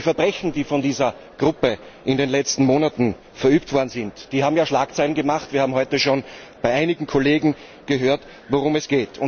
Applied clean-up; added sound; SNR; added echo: none; none; none; none.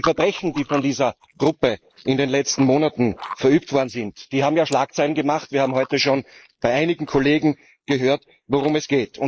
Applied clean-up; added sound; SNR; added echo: neural mask model Resemble Enhance denoiser.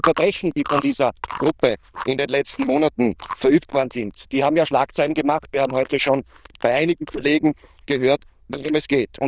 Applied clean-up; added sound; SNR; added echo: neural diffusion model UNIVERSE++.